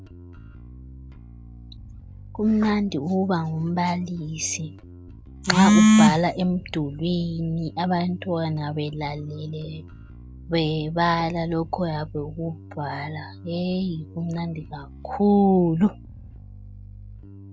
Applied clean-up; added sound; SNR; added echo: none; Bass guitar; 18 dB; none.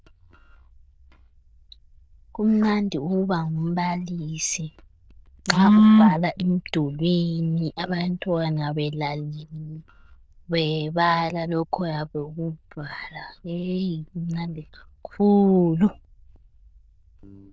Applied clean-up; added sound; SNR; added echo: neural diffusion model UNIVERSE++.